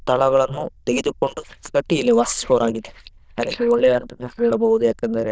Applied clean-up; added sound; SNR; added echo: neural diffusion model UNIVERSE++.